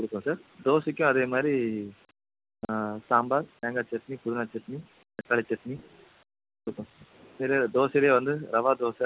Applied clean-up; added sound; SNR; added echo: none; none; none; none.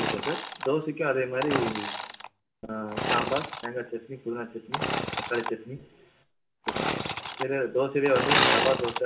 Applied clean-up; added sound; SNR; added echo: none; Sawing / Engine; 1 dB; reverberation time 0.4 s.